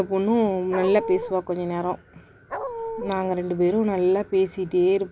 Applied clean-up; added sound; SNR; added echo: none; Dog; 7 dB; none.